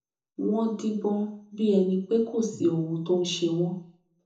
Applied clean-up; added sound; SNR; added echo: none; none; none; reverberation time 0.6 s.